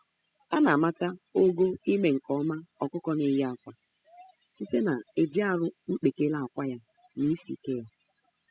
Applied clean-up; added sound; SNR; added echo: classical method spectral subtraction.